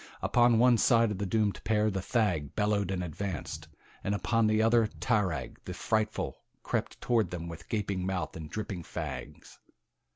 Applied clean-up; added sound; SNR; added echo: none; Cupboard open or close; 14 dB; none.